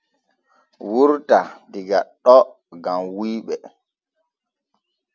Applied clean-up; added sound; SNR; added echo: none; none; none; none.